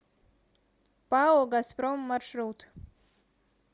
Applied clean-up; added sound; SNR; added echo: none; none; none; none.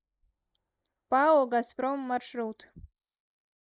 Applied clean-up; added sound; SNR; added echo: neural mask model Resemble Enhance denoiser.